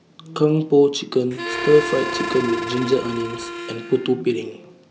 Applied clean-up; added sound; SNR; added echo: none; Harmonica; 7 dB; none.